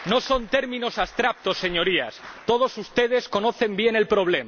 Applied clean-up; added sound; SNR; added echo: none; none; none; none.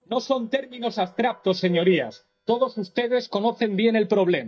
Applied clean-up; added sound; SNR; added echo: neural mask model DeepFilterNet 3.